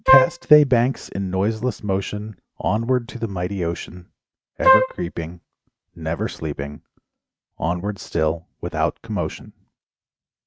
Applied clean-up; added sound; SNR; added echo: neural mask model RNNoise.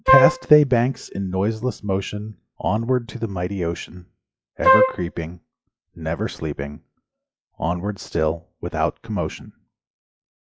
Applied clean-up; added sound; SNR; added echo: classical method log-MMSE.